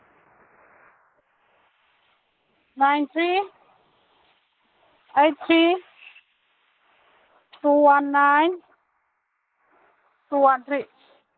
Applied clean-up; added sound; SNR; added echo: neural mask model Resemble Enhance denoiser.